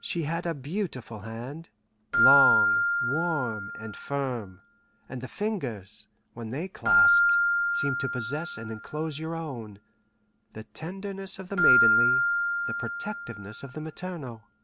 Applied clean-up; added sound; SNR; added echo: none; Keyboard (musical); -4 dB; none.